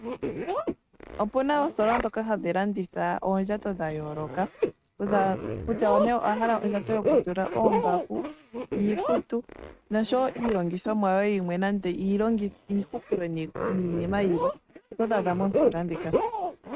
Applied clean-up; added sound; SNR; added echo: neural mask model RNNoise.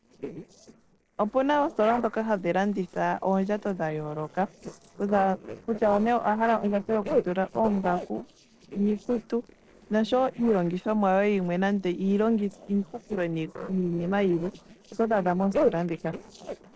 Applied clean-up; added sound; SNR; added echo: neural separator model SepFormer DNS4.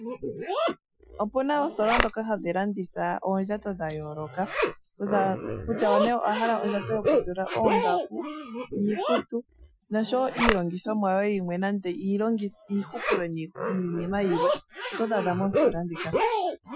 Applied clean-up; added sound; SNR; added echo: classical method Wiener filter.